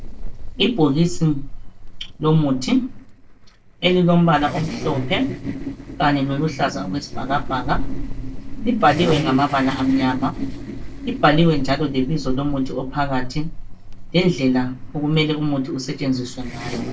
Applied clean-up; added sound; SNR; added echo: neural separator model SepFormer DNS4.